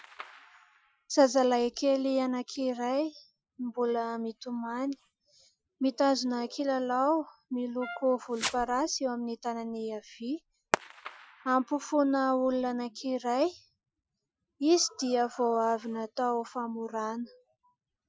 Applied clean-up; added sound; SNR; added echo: classical method Wiener filter.